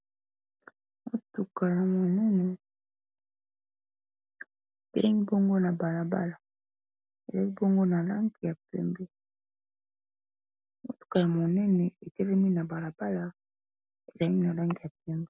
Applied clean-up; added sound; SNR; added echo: none; none; none; none.